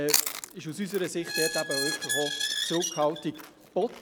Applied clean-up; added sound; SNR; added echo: none; Chewing, mastication + Squeak; 1 dB; none.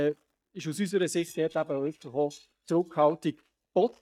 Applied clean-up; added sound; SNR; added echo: neural mask model DeepFilterNet 3.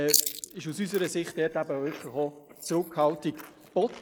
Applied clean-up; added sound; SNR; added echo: neural mask model Resemble Enhance denoiser.